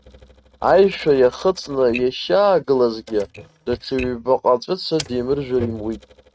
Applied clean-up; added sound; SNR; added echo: neural mask model RNNoise.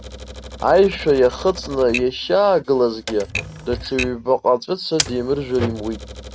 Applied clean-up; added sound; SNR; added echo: none; Typewriter; 11 dB; none.